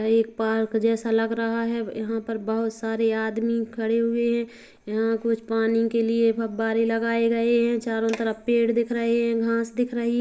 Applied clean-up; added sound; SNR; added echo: none; none; none; none.